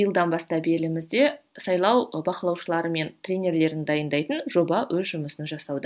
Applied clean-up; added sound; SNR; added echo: none; none; none; none.